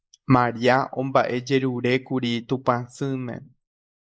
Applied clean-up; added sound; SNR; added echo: neural mask model Resemble Enhance denoiser.